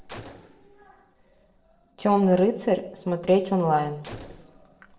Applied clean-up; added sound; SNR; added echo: neural separator model SepFormer DNS4.